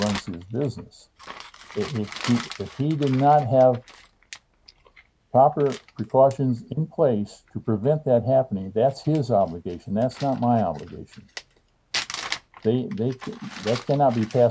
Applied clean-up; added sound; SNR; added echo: none; Crumpling, crinkling; 16 dB; none.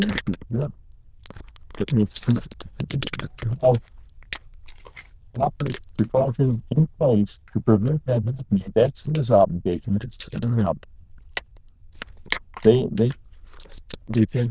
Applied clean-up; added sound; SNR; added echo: neural diffusion model UNIVERSE++.